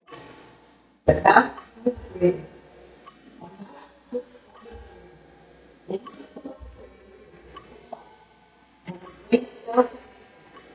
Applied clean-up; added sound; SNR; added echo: neural mask model DeepFilterNet 3.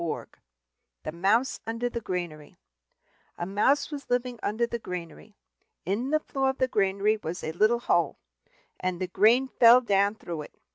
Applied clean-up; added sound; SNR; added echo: none; none; none; none.